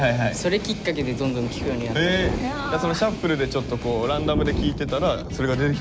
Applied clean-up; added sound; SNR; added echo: none; Thunder; 7 dB; none.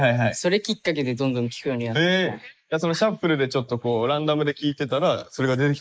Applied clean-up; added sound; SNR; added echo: neural mask model Resemble Enhance denoiser.